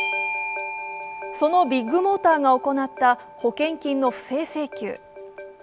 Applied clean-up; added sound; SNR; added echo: none; Bell / Doorbell; 11 dB; none.